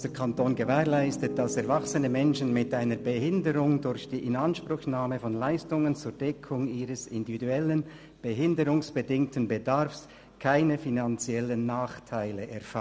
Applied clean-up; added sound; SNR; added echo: none; Piano; 14 dB; none.